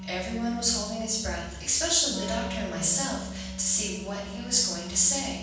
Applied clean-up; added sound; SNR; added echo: none; Wind instrument, woodwind instrument; 10 dB; reverberation time 1.2 s.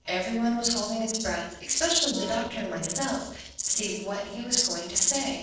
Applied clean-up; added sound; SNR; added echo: neural separator model SepFormer DNS4.